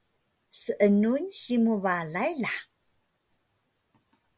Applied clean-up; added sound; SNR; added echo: none; none; none; none.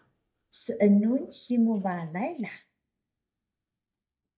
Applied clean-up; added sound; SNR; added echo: neural mask model DeepFilterNet 3.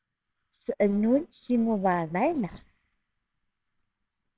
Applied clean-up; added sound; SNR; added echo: neural separator model SepFormer WHAMR!.